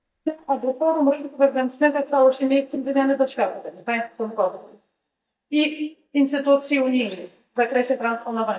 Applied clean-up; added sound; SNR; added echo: neural mask model DeepFilterNet 3.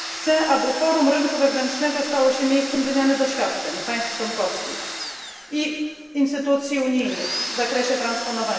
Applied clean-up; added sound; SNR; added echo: none; Domestic sounds, home sounds; 9 dB; reverberation time 1.3 s.